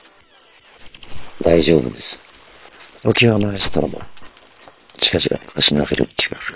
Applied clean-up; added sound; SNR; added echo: neural separator model SepFormer WHAM!.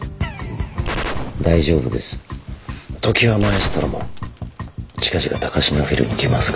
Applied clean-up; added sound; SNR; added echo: none; Gunshot, gunfire; 8 dB; none.